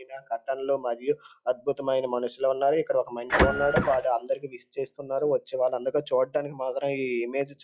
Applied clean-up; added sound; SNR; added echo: classical method log-MMSE.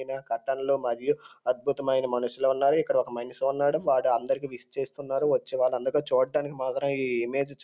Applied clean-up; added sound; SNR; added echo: none; none; none; none.